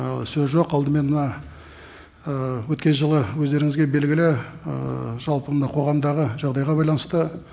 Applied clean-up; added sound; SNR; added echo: none; none; none; none.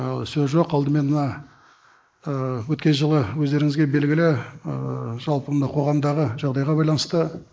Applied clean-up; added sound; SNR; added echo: neural mask model Resemble Enhance denoiser.